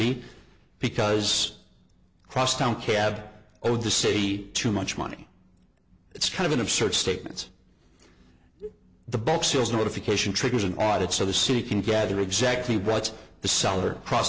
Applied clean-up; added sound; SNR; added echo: none; none; none; none.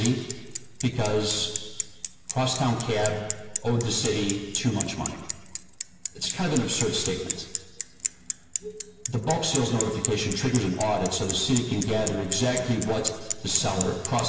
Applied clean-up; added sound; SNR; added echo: none; Bicycle; 9 dB; reverberation time 1.5 s.